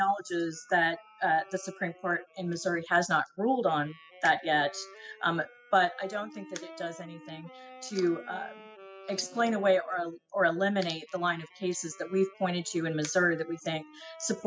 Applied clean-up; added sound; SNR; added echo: classical method spectral subtraction.